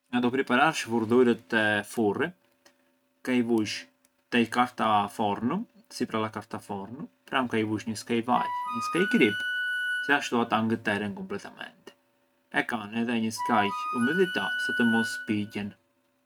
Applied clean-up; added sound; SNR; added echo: none; Wind instrument, woodwind instrument; 4 dB; none.